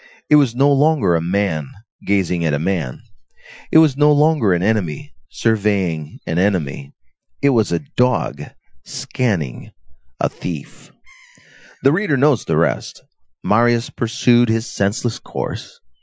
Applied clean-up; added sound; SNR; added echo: classical method Wiener filter.